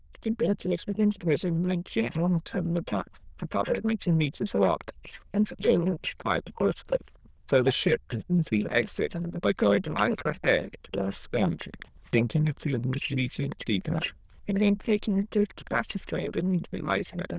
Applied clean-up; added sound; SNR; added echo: neural diffusion model UNIVERSE++.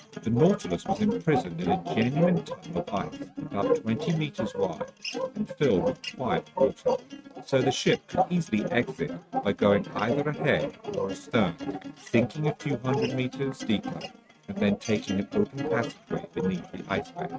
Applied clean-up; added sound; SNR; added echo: neural mask model RNNoise.